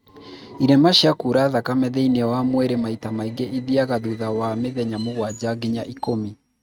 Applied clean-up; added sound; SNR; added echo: neural mask model RNNoise.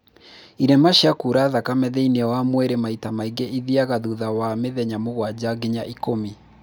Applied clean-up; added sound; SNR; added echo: none; none; none; none.